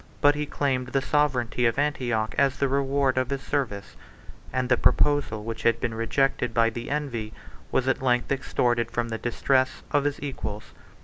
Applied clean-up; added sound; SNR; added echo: none; none; none; none.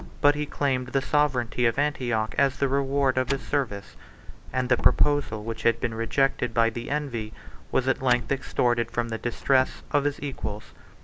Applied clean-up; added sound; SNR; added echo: none; Slam; 20 dB; none.